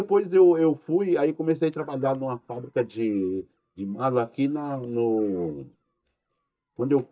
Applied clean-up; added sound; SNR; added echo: neural mask model DeepFilterNet 3.